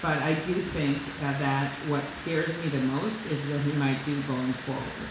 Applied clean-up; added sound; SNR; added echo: none; Water; 11 dB; reverberation time 0.7 s.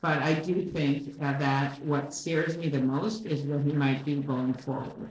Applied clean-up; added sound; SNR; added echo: neural separator model SepFormer DNS4.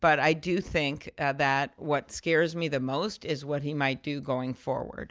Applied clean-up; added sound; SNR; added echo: none; none; none; none.